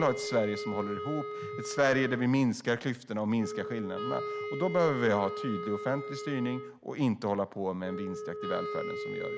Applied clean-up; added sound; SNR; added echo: none; Wind instrument, woodwind instrument; 7 dB; none.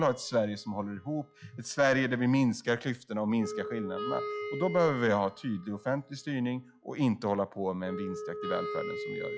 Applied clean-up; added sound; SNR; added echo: classical method log-MMSE.